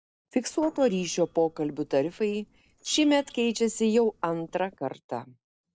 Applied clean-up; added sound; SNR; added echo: neural separator model SepFormer DNS4.